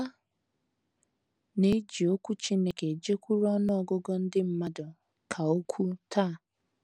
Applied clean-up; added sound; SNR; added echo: none; none; none; none.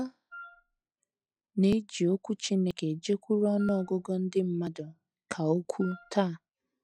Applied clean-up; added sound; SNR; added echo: classical method log-MMSE.